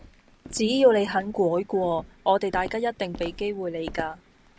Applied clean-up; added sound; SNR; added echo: none; Walk, footsteps; 17 dB; none.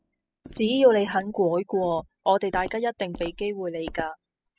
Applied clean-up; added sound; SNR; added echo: classical method spectral subtraction.